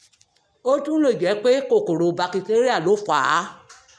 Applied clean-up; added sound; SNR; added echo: none; none; none; none.